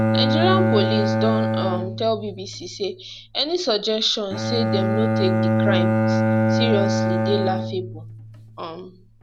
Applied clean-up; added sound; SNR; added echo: none; Bowed string instrument; -4 dB; none.